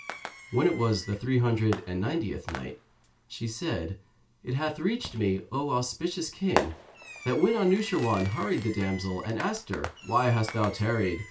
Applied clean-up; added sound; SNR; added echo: none; Fireworks; 12 dB; reverberation time 0.2 s.